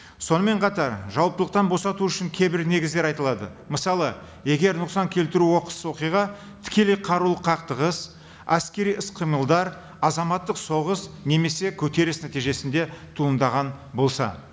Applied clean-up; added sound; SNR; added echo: none; none; none; none.